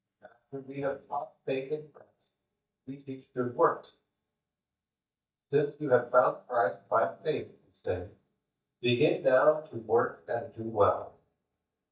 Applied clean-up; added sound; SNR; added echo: neural mask model DeepFilterNet 3.